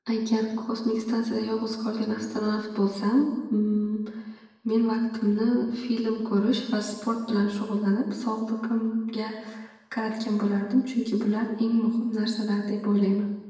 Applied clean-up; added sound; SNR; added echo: none; none; none; reverberation time 1.0 s.